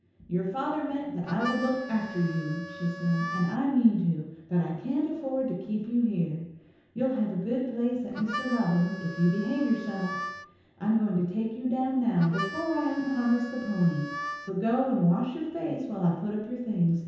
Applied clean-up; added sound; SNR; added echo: none; Harmonica; 11 dB; reverberation time 0.9 s.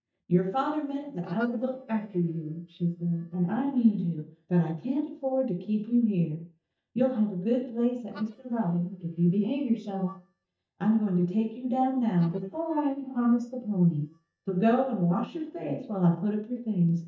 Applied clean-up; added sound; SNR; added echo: neural mask model DeepFilterNet 3.